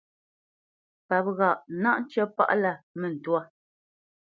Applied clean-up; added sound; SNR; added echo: none; none; none; none.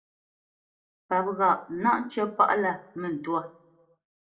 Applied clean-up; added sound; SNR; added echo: none; none; none; reverberation time 0.3 s.